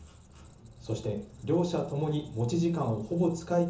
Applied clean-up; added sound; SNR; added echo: none; Squeak; 19 dB; reverberation time 0.8 s.